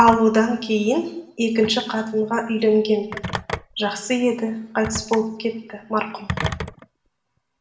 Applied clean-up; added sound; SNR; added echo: none; Telephone; 12 dB; reverberation time 0.7 s.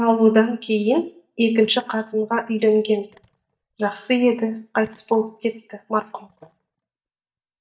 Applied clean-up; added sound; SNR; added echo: neural mask model DeepFilterNet 3.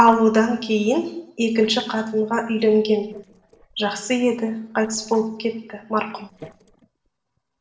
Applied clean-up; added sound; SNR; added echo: neural separator model SepFormer DNS4.